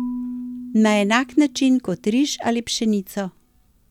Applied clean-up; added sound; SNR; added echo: none; Marimba, xylophone / Wood; 14 dB; none.